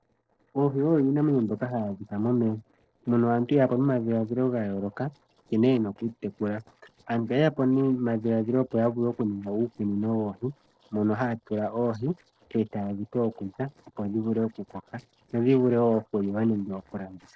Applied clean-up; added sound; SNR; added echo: neural separator model SepFormer DNS4.